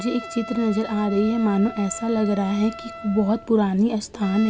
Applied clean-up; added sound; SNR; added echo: none; Trumpet; 15 dB; none.